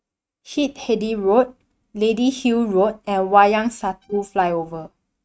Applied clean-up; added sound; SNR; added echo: neural mask model RNNoise.